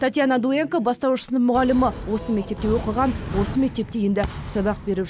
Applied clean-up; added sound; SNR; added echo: none; none; none; none.